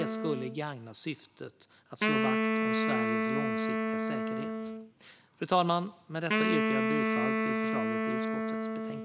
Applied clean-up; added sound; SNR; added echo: none; Wind instrument, woodwind instrument; -5 dB; none.